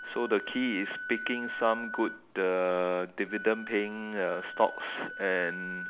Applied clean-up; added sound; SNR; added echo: none; Wind instrument, woodwind instrument; 10 dB; none.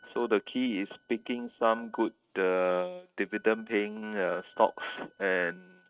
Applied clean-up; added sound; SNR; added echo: neural mask model RNNoise.